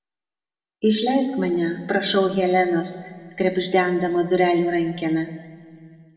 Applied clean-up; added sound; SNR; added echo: none; none; none; reverberation time 1.5 s.